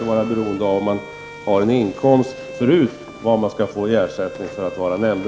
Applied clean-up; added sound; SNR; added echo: none; Bowed string instrument; 16 dB; none.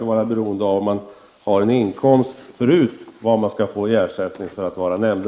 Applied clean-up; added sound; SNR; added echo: neural mask model Resemble Enhance denoiser.